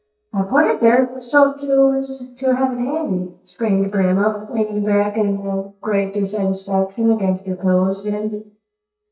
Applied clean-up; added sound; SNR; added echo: neural mask model DeepFilterNet 3.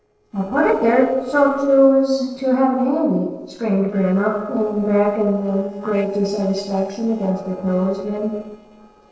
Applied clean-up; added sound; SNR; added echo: neural separator model SepFormer DNS4.